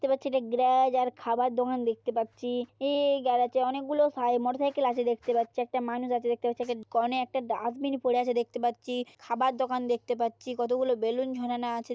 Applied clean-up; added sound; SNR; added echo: none; none; none; none.